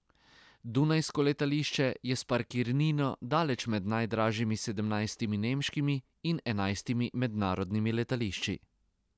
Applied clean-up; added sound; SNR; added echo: none; none; none; none.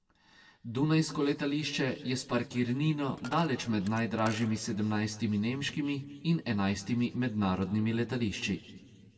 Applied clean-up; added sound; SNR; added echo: none; Coin (dropping); 18 dB; reverberation time 1.6 s.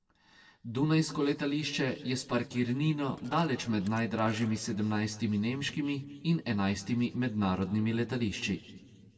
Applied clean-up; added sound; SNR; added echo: neural separator model SepFormer DNS4.